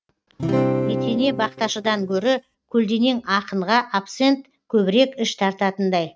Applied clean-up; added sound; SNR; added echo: neural mask model RNNoise.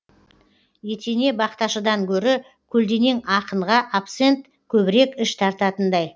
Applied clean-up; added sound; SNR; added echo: none; none; none; none.